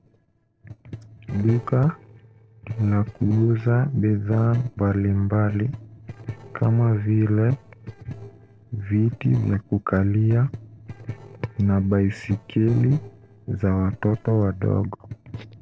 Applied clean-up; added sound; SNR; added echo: neural separator model SepFormer DNS4.